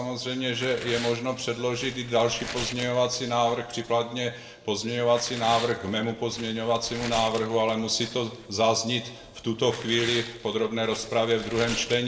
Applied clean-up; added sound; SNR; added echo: none; Tearing; 14 dB; reverberation time 0.8 s.